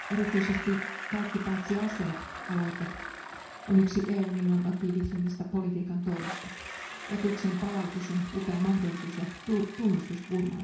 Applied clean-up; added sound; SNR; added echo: none; Bicycle; 11 dB; reverberation time 0.6 s.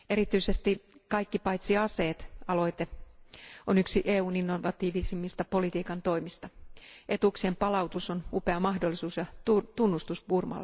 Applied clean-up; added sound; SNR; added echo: none; none; none; none.